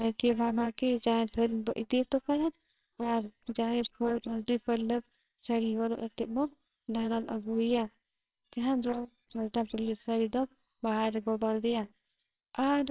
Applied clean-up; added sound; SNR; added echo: neural separator model SepFormer WHAMR!.